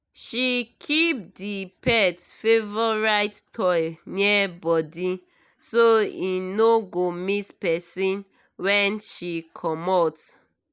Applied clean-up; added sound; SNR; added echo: neural mask model Resemble Enhance denoiser.